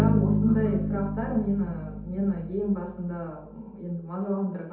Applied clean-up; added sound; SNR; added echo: none; Bass guitar; 1 dB; reverberation time 0.8 s.